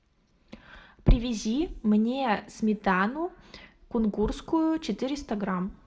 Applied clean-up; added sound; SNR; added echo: none; none; none; reverberation time 0.5 s.